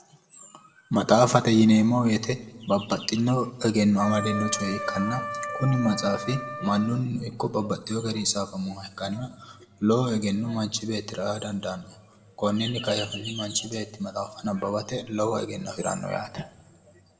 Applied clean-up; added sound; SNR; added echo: none; Wind instrument, woodwind instrument; 8 dB; reverberation time 1.3 s.